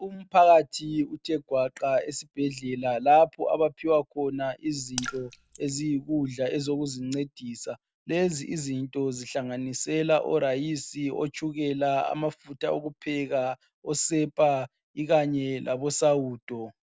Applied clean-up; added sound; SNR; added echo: none; Raindrop / Splash, splatter; 14 dB; none.